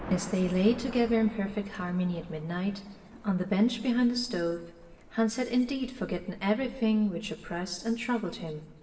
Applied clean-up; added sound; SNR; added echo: none; Thunder; 17 dB; reverberation time 1.0 s.